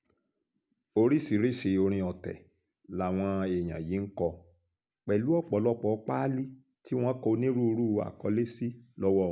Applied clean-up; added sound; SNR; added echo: none; none; none; none.